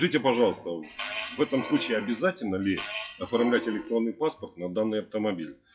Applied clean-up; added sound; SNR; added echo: classical method WPE with log-MMSE.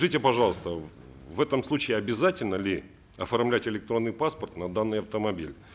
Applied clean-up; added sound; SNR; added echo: none; none; none; none.